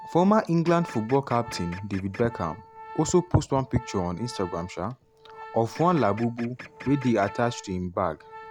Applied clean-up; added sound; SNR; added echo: none; Printer + Organ; 17 dB; none.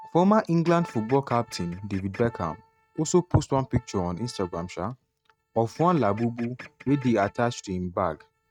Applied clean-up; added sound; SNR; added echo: neural mask model RNNoise.